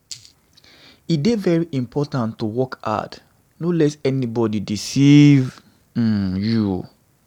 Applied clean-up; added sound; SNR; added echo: none; none; none; none.